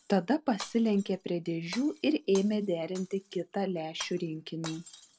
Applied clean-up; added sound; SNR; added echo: none; Shatter; 18 dB; none.